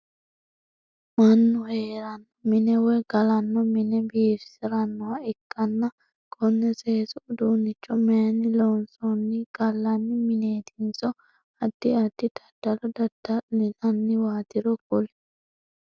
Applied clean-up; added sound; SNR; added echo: none; none; none; none.